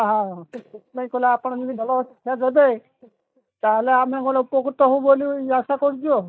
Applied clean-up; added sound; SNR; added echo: neural mask model DeepFilterNet 3.